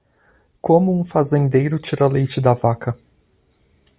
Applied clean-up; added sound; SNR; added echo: none; none; none; none.